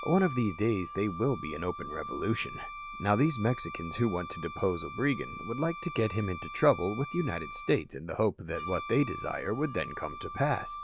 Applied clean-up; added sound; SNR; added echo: none; Wind instrument, woodwind instrument; 11 dB; none.